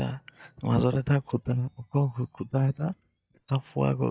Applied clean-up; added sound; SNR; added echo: neural mask model DeepFilterNet 3.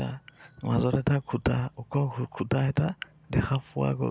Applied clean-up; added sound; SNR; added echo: none; none; none; none.